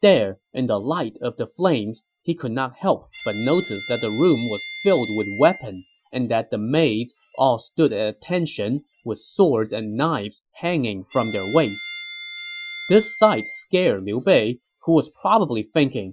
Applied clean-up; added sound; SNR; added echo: classical method Wiener filter.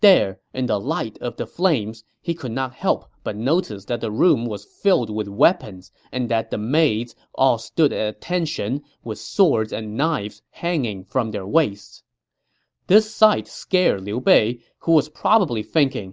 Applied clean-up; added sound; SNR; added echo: none; none; none; none.